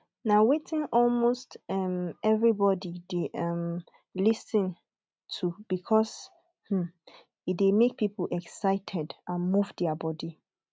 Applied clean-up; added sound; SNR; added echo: none; none; none; none.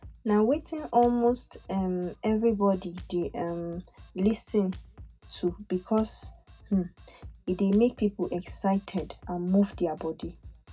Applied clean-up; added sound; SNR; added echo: none; Drum kit; 19 dB; reverberation time 0.2 s.